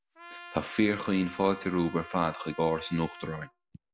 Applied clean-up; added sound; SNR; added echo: none; Trumpet; 17 dB; none.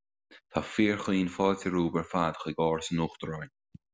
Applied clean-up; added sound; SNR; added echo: none; none; none; none.